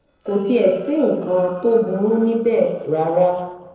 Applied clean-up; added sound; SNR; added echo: neural separator model SepFormer DNS4.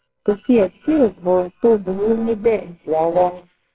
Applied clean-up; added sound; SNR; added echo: neural separator model SepFormer WHAMR!.